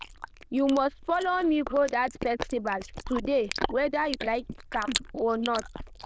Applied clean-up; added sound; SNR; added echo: neural diffusion model UNIVERSE++.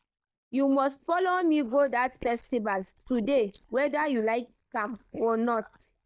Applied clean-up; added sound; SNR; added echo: neural mask model DeepFilterNet 3.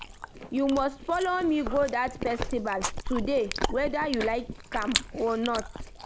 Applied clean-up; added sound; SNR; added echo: none; Chewing, mastication; 6 dB; none.